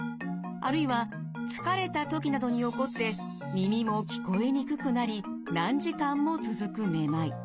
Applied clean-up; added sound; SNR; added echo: none; none; none; none.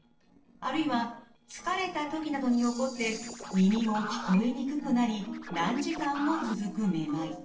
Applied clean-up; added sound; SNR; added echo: neural separator model SepFormer DNS4.